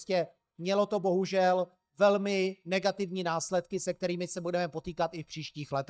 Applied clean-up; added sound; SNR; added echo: neural mask model DeepFilterNet 3.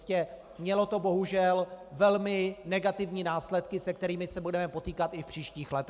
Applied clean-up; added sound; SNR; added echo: none; none; none; none.